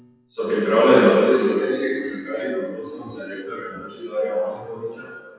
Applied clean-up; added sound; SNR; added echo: classical method WPE with log-MMSE.